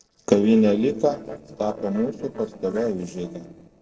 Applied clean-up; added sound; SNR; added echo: neural separator model SepFormer DNS4.